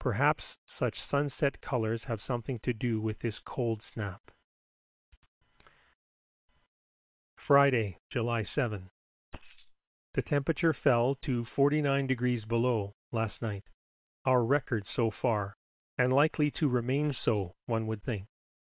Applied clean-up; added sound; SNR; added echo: neural separator model SepFormer WHAM!.